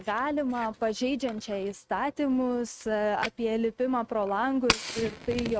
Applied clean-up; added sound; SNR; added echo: neural mask model RNNoise.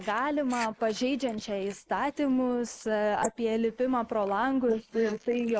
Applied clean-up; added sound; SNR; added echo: neural mask model Resemble Enhance denoiser.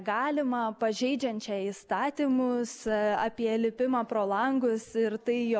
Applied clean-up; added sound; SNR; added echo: none; none; none; none.